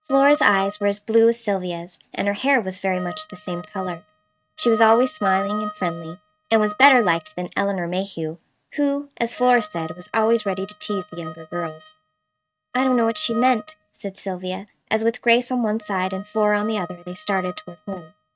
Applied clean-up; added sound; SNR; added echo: neural mask model RNNoise.